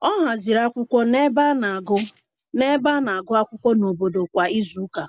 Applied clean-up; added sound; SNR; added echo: none; none; none; none.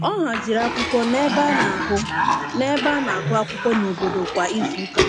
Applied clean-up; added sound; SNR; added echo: none; Cough; 2 dB; none.